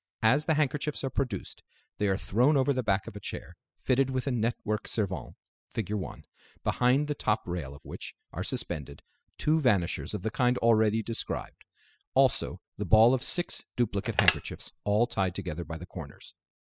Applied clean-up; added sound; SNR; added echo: classical method spectral subtraction.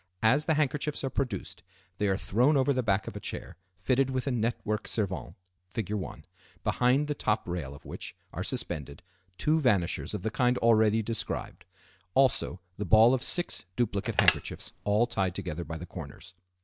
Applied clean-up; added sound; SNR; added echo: none; Telephone; 4 dB; none.